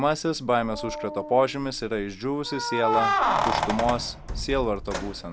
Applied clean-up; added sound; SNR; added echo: none; Keys jangling; 2 dB; none.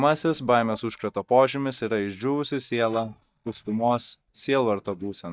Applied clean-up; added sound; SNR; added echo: neural mask model DeepFilterNet 3.